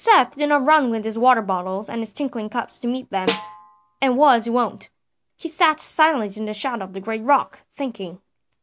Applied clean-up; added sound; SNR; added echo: none; Snare drum; 8 dB; none.